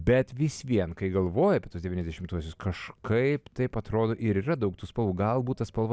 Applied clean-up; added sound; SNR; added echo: none; none; none; none.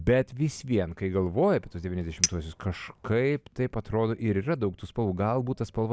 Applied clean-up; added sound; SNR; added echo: none; Chink, clink; 9 dB; none.